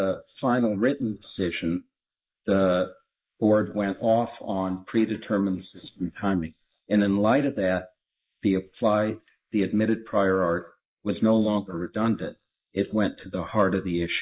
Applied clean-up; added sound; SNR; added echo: neural mask model Resemble Enhance denoiser.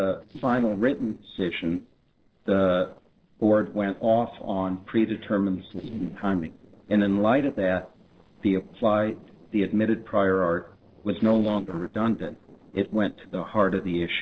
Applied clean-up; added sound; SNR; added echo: neural separator model SepFormer DNS4.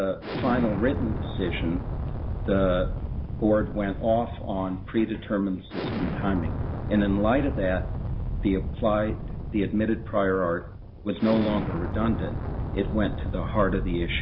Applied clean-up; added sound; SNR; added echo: none; Explosion; 4 dB; none.